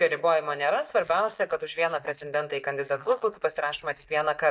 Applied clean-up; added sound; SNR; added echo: neural mask model DeepFilterNet 3.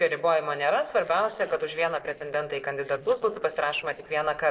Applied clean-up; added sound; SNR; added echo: neural separator model SepFormer DNS4.